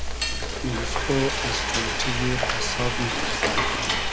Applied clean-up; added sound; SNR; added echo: none; Frying (food); -5 dB; none.